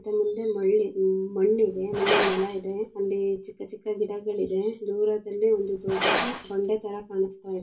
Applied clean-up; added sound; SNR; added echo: none; Glass; 7 dB; reverberation time 0.2 s.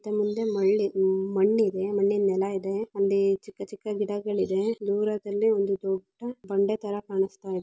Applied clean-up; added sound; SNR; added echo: none; none; none; none.